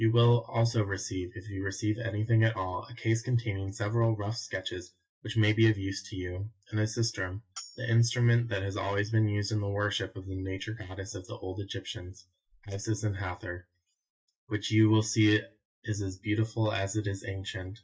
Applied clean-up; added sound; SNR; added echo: neural mask model DeepFilterNet 3.